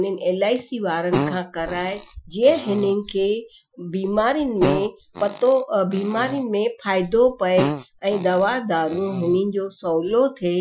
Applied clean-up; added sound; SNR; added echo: classical method Wiener filter.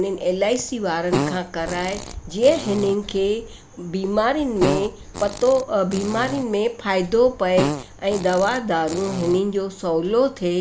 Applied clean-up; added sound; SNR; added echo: none; Fart; 9 dB; none.